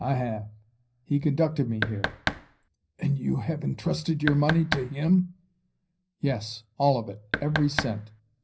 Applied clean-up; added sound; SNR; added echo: none; Knock; 5 dB; reverberation time 0.4 s.